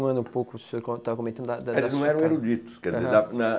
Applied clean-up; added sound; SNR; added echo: none; none; none; none.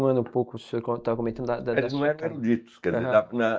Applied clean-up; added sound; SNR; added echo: neural mask model DeepFilterNet 3.